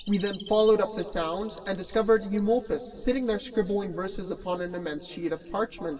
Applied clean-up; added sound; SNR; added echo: none; Chirp, tweet; 17 dB; reverberation time 2.4 s.